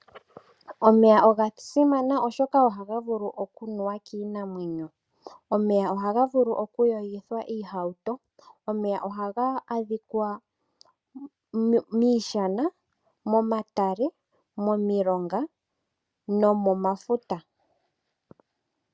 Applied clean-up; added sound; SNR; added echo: none; none; none; none.